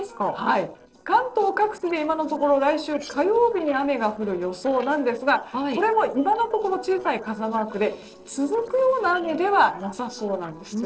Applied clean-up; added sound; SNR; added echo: neural separator model SepFormer DNS4.